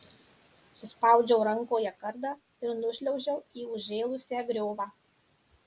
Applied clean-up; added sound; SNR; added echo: none; none; none; none.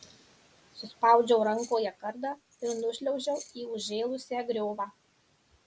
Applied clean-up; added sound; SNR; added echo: none; Keys jangling; 19 dB; none.